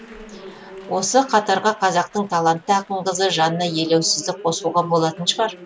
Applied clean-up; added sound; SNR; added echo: none; Applause; 19 dB; none.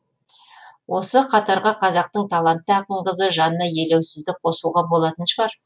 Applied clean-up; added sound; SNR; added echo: none; none; none; none.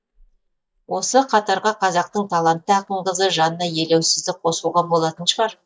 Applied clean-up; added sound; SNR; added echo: neural mask model DeepFilterNet 3.